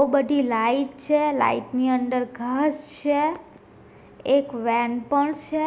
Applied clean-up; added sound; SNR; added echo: none; none; none; none.